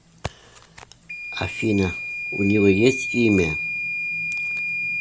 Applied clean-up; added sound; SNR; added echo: none; Microwave oven / Alarm; 5 dB; none.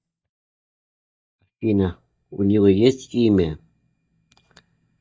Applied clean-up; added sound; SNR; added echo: neural mask model DeepFilterNet 3.